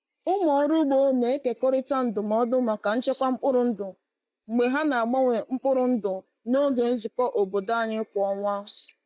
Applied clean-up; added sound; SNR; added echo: neural mask model DeepFilterNet 3.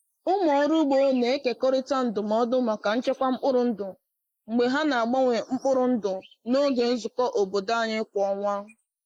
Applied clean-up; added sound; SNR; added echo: neural mask model Resemble Enhance denoiser.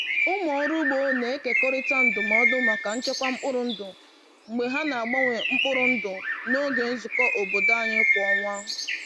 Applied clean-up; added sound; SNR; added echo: none; Bird; -2 dB; none.